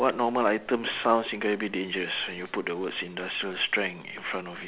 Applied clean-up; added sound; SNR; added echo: none; none; none; none.